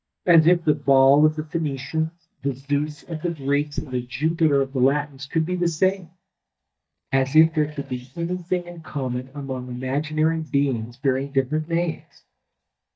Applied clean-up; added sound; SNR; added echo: neural mask model DeepFilterNet 3.